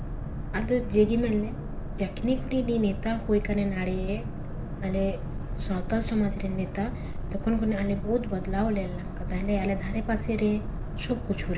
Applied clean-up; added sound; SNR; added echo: none; Boat, Water vehicle; 4 dB; reverberation time 1.5 s.